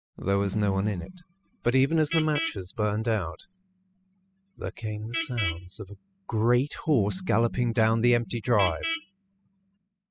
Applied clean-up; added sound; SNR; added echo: classical method spectral subtraction.